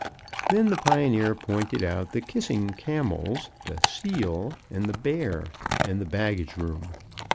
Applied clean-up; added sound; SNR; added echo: none; Chewing, mastication / Dog; 5 dB; none.